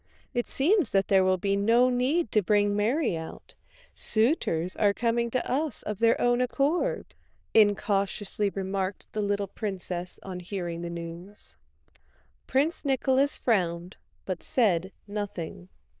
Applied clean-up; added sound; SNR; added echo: neural diffusion model UNIVERSE++.